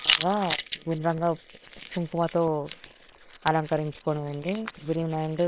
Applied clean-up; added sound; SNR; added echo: neural separator model SepFormer WHAM!.